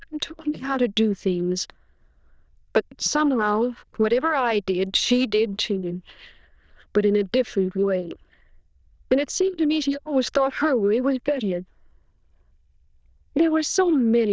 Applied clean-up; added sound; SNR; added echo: neural diffusion model UNIVERSE++.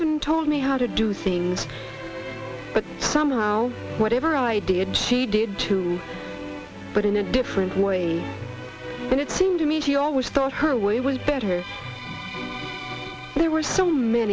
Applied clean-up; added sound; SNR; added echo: none; none; none; none.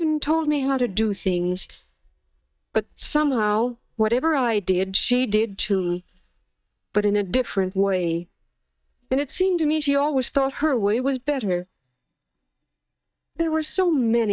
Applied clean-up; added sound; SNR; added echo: neural mask model DeepFilterNet 3.